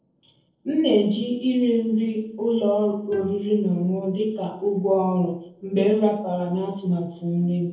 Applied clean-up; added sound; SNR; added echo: neural separator model SepFormer DNS4.